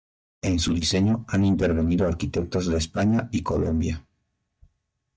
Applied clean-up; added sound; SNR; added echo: neural mask model DeepFilterNet 3.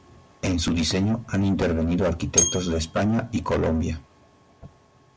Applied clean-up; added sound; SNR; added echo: none; Bell; 2 dB; none.